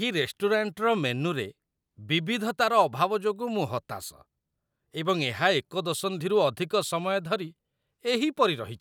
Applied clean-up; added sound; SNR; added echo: none; none; none; none.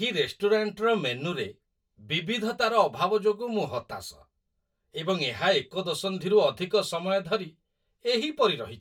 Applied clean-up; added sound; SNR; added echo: none; none; none; reverberation time 0.1 s.